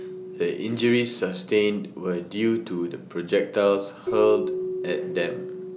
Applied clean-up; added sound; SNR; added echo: none; Keyboard (musical); 9 dB; none.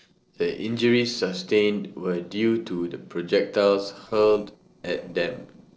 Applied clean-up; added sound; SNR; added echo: neural separator model SepFormer DNS4.